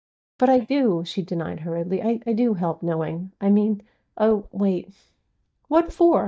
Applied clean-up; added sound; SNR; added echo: neural mask model DeepFilterNet 3.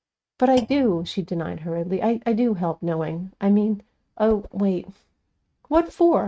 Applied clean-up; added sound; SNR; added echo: neural mask model RNNoise.